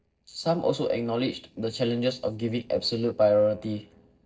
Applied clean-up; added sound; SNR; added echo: neural separator model SepFormer DNS4.